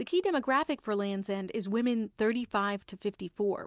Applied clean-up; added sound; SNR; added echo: none; none; none; none.